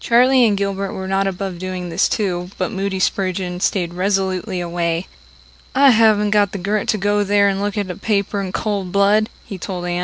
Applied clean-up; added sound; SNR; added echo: none; none; none; none.